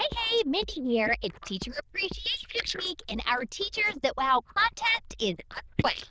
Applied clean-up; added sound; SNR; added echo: neural diffusion model UNIVERSE++.